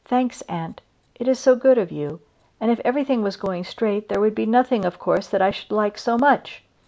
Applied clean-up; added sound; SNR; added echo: none; none; none; none.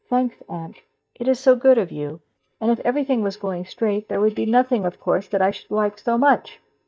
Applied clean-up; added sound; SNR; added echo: neural mask model DeepFilterNet 3.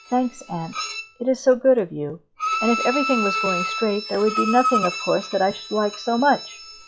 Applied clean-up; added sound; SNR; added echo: classical method log-MMSE.